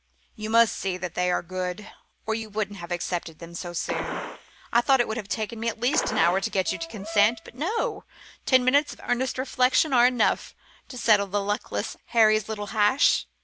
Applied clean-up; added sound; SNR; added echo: none; Gunshot, gunfire + Brass instrument; 9 dB; none.